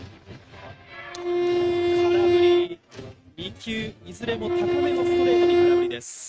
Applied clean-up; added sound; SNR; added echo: neural mask model RNNoise.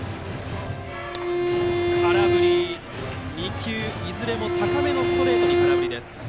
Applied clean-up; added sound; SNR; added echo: none; Bowed string instrument; -5 dB; none.